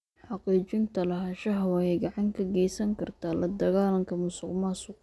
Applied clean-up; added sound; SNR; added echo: none; none; none; none.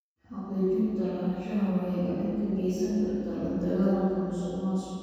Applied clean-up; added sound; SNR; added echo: none; none; none; reverberation time 2.1 s.